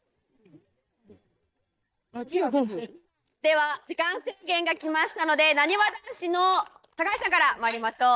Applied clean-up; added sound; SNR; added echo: neural mask model DeepFilterNet 3.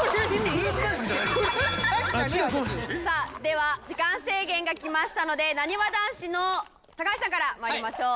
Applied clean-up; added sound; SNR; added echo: none; Chewing, mastication; 18 dB; none.